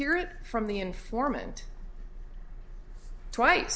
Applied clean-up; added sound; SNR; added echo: none; none; none; none.